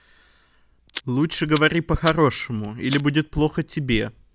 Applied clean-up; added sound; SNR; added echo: none; Fire; 8 dB; none.